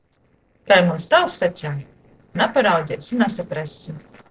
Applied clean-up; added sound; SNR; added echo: neural separator model SepFormer DNS4.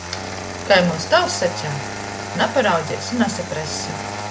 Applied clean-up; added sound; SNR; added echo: none; Engine starting; 7 dB; none.